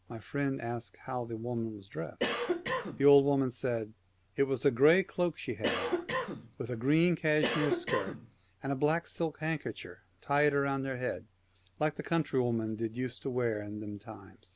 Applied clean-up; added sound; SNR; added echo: none; Cough; 2 dB; none.